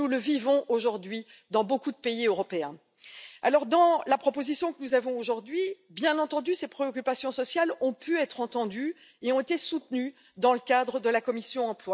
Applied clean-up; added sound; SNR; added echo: none; none; none; none.